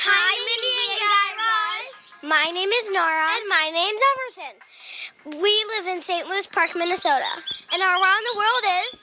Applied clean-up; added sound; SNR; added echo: none; Bird vocalization, bird call, bird song; 13 dB; none.